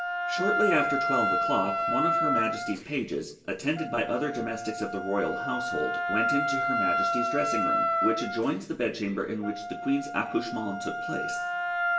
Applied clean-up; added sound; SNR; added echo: none; Wind instrument, woodwind instrument; -1 dB; reverberation time 1.3 s.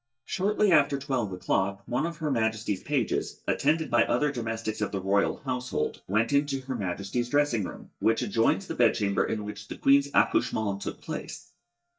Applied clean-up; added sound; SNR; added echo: neural mask model DeepFilterNet 3.